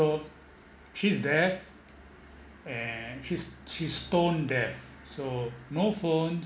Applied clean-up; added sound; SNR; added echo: none; none; none; none.